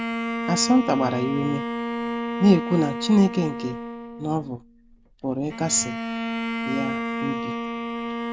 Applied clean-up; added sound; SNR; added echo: none; Bowed string instrument; 5 dB; none.